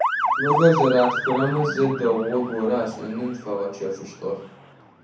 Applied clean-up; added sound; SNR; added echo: none; Motor vehicle (road) / Siren; 5 dB; reverberation time 0.6 s.